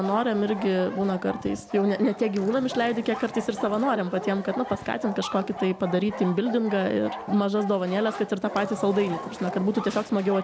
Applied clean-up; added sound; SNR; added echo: none; Skateboard; 17 dB; none.